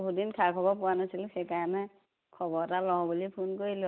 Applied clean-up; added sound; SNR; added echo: none; none; none; none.